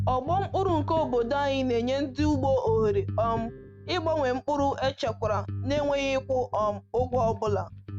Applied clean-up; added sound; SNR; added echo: neural mask model RNNoise.